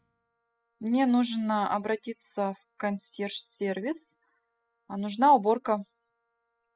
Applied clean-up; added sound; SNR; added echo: classical method spectral subtraction.